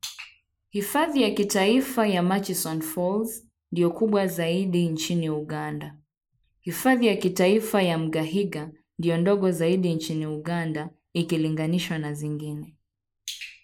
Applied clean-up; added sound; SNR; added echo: neural mask model Resemble Enhance denoiser.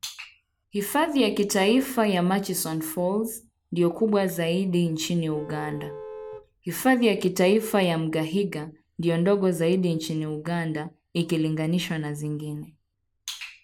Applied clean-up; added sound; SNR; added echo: none; Vehicle horn, car horn, honking; 14 dB; none.